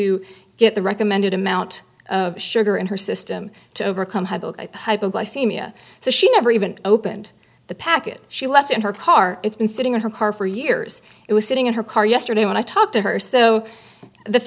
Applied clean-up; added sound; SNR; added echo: none; none; none; none.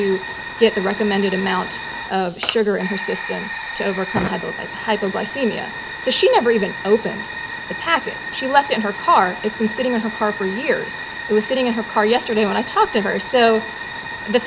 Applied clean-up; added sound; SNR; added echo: none; Fire; 9 dB; none.